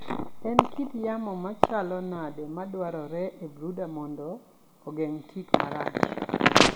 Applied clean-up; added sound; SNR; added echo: none; none; none; reverberation time 1.6 s.